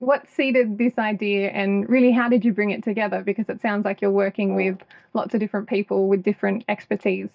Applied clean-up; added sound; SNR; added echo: neural mask model DeepFilterNet 3.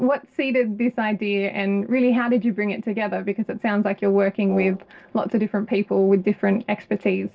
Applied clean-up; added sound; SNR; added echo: neural separator model SepFormer DNS4.